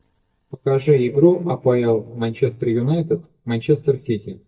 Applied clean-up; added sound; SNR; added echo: neural mask model DeepFilterNet 3.